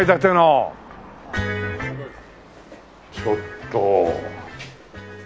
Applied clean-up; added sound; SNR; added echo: none; none; none; none.